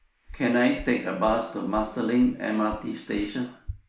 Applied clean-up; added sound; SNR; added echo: neural mask model Resemble Enhance denoiser.